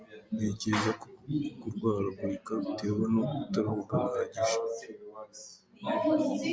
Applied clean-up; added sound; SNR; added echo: none; none; none; none.